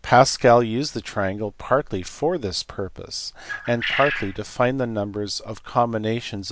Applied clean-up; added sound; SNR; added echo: none; Bird; 6 dB; none.